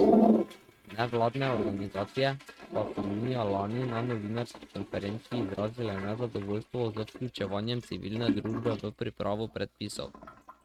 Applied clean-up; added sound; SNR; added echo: neural mask model RNNoise.